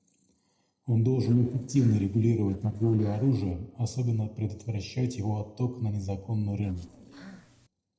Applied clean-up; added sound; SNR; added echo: neural separator model SepFormer DNS4.